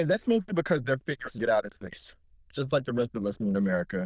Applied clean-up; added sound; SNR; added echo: neural diffusion model UNIVERSE++.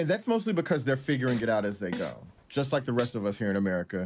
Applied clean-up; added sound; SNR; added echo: none; Fart; 17 dB; none.